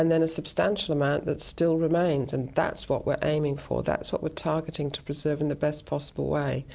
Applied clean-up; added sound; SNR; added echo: none; none; none; none.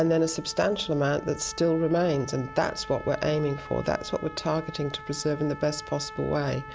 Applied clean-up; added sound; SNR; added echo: none; Trumpet; 16 dB; none.